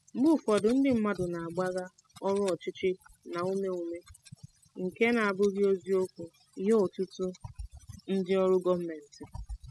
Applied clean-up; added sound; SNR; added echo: classical method spectral subtraction.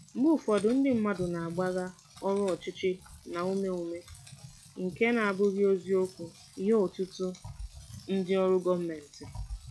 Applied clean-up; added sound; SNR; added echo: classical method log-MMSE.